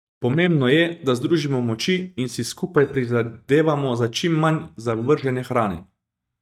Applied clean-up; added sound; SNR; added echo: neural mask model DeepFilterNet 3.